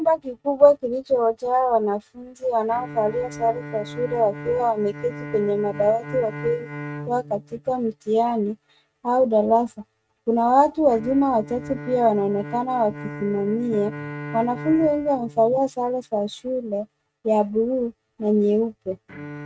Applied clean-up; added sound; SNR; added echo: neural mask model RNNoise.